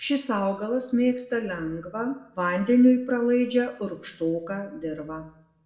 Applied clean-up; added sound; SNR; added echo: none; none; none; reverberation time 0.6 s.